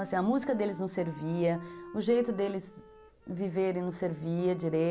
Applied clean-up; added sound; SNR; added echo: none; Wind instrument, woodwind instrument; 18 dB; none.